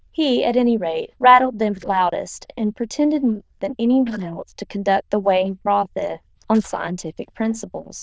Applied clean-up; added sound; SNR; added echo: neural diffusion model UNIVERSE++.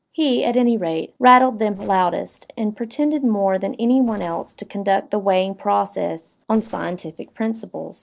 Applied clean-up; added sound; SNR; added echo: neural separator model SepFormer DNS4.